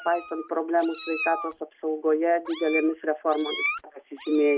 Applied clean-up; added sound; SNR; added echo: none; Meow; 10 dB; none.